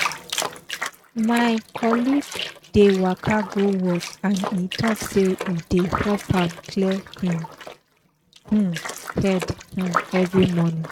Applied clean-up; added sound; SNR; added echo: neural mask model RNNoise.